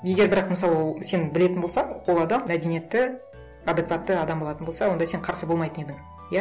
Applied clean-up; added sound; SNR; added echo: none; none; none; none.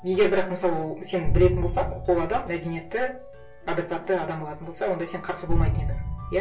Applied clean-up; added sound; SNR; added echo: none; Boom; 3 dB; reverberation time 0.2 s.